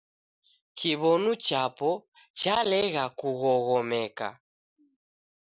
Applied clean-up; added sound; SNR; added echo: none; none; none; none.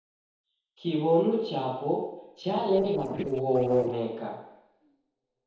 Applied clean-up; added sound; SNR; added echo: neural separator model SepFormer DNS4.